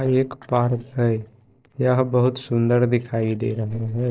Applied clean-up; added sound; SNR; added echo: neural separator model SepFormer DNS4.